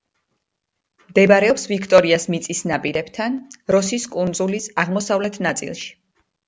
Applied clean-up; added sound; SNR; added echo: none; none; none; none.